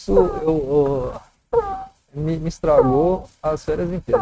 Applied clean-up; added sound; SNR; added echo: neural mask model RNNoise.